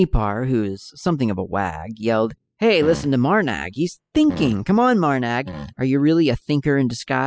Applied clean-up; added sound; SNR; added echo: classical method spectral subtraction.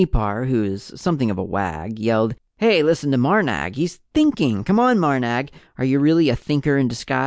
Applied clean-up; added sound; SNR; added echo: none; none; none; none.